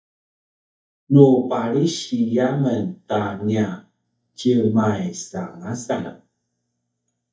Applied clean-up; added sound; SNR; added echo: neural mask model DeepFilterNet 3.